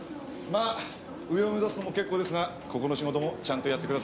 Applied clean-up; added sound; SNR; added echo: none; none; none; none.